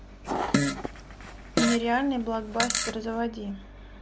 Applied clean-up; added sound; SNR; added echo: none; Fart; 0 dB; none.